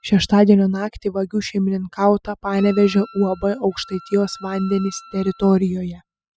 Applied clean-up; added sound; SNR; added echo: classical method spectral subtraction.